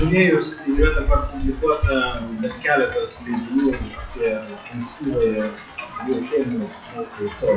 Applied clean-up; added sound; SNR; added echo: classical method WPE with log-MMSE.